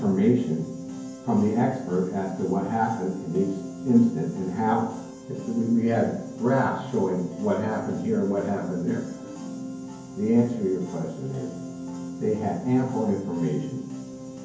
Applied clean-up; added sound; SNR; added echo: none; Piano; 11 dB; reverberation time 0.9 s.